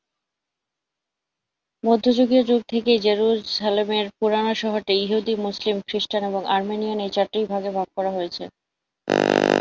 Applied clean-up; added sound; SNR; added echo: none; none; none; none.